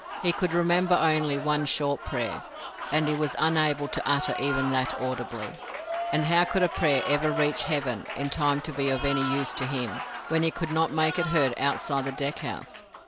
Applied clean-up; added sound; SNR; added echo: none; Applause; 8 dB; none.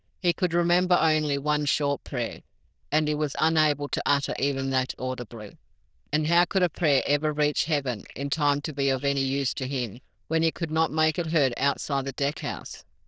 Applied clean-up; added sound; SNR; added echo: neural diffusion model UNIVERSE++.